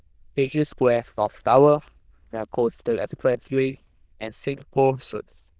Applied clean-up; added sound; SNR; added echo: neural diffusion model UNIVERSE++.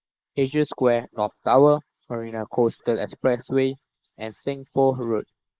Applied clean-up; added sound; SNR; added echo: neural mask model Resemble Enhance denoiser.